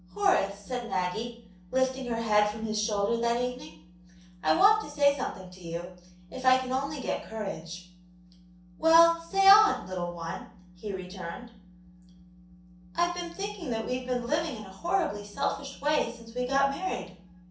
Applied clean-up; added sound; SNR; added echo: none; none; none; reverberation time 0.6 s.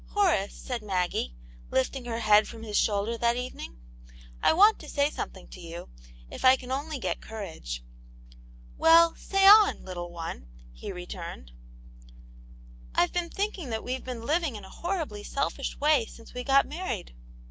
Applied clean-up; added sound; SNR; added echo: none; none; none; none.